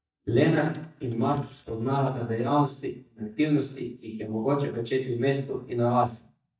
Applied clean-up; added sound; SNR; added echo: neural mask model DeepFilterNet 3.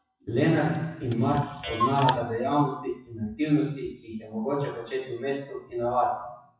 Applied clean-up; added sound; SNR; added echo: classical method WPE with log-MMSE.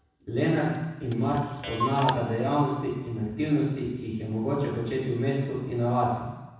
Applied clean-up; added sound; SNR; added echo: none; Clock; 9 dB; reverberation time 1.1 s.